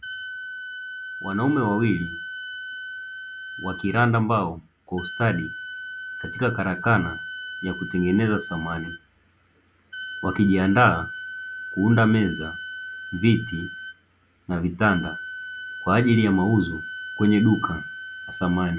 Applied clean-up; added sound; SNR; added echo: none; Wind instrument, woodwind instrument; 11 dB; none.